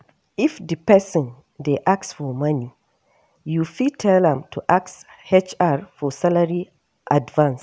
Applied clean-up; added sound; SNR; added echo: none; none; none; none.